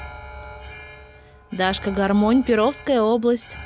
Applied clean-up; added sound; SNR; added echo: none; Alarm; 17 dB; none.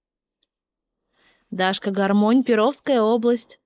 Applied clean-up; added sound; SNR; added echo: neural mask model Resemble Enhance denoiser.